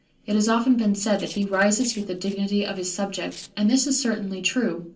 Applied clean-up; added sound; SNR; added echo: neural separator model SepFormer DNS4.